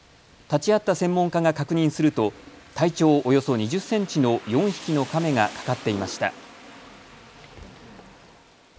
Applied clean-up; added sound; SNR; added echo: none; Rain; 19 dB; none.